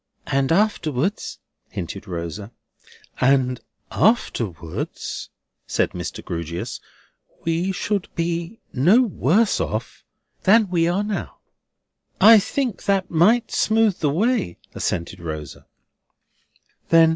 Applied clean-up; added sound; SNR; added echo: none; none; none; none.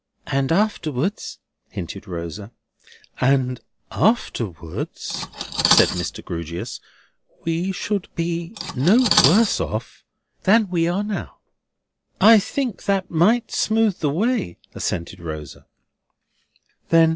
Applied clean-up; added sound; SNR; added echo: none; Cutlery, silverware; 5 dB; none.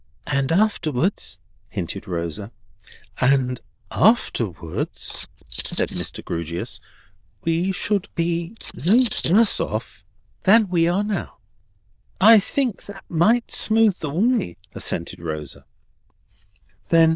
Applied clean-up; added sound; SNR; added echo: neural diffusion model UNIVERSE++.